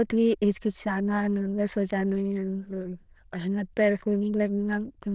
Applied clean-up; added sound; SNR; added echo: neural diffusion model UNIVERSE++.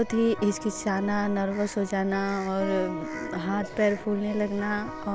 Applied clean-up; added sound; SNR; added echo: none; Electric guitar; 12 dB; none.